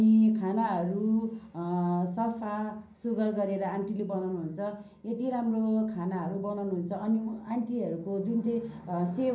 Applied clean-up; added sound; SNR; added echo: none; none; none; reverberation time 0.6 s.